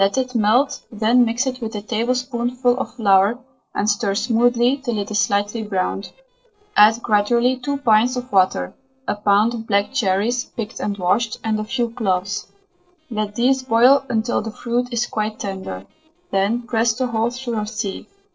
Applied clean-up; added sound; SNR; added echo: neural separator model SepFormer DNS4.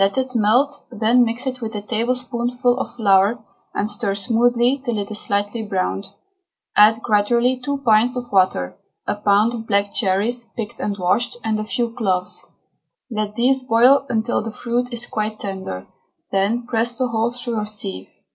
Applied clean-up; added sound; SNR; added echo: none; none; none; none.